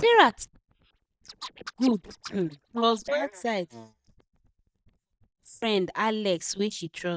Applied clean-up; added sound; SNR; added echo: neural mask model DeepFilterNet 3.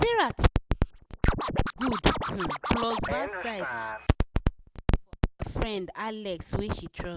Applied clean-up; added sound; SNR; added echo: none; Scratching (performance technique); 5 dB; none.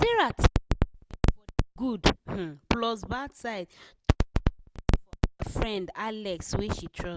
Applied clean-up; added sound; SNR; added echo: none; none; none; none.